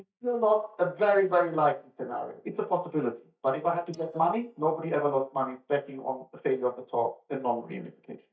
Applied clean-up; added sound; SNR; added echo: neural mask model DeepFilterNet 3.